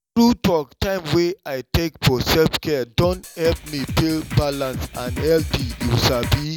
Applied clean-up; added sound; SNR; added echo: none; Drum kit; 9 dB; none.